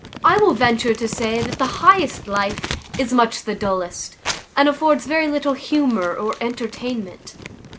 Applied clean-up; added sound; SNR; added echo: none; Crumpling, crinkling; 14 dB; none.